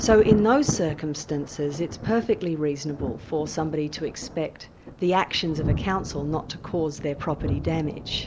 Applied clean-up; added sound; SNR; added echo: none; Thunder; 7 dB; none.